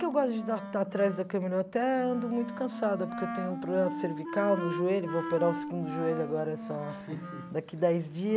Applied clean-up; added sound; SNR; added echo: none; Wind instrument, woodwind instrument; 8 dB; none.